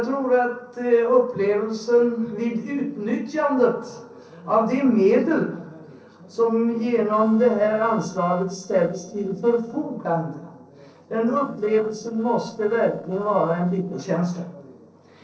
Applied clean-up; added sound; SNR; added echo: neural separator model SepFormer DNS4.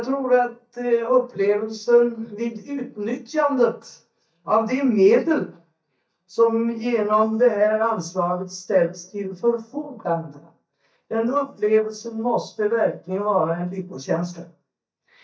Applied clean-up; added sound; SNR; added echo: neural mask model DeepFilterNet 3.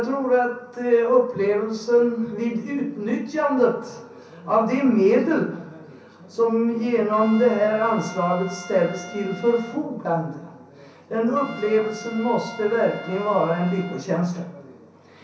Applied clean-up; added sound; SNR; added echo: none; Trumpet; 17 dB; reverberation time 0.6 s.